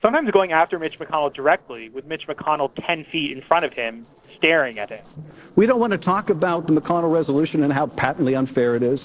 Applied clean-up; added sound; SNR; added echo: neural separator model SepFormer DNS4.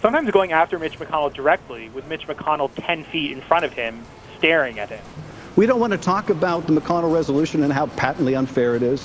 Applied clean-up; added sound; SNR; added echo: none; Bicycle; 19 dB; none.